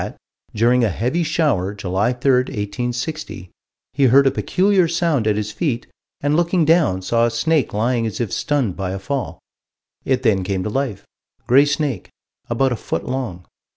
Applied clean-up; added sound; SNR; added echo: none; none; none; none.